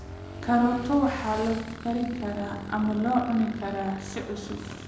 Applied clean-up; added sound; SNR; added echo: none; Motorcycle / Engine; 13 dB; reverberation time 0.9 s.